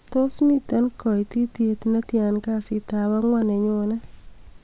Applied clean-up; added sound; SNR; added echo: none; none; none; none.